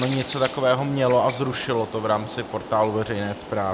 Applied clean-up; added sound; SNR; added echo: none; Bird; 11 dB; none.